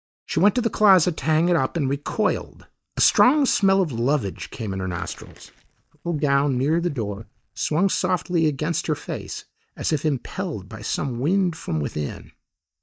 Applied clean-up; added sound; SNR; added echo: neural mask model DeepFilterNet 3.